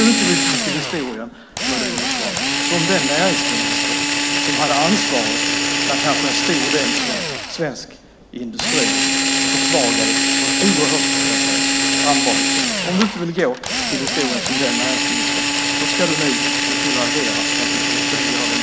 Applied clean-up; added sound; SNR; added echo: none; Drill; -5 dB; none.